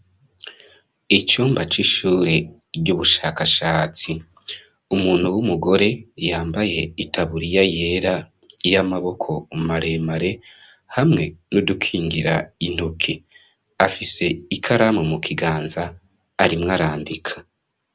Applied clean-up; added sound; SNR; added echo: none; none; none; none.